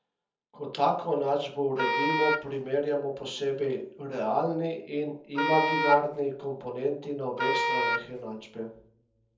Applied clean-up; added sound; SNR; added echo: none; Wind instrument, woodwind instrument; 0 dB; reverberation time 0.7 s.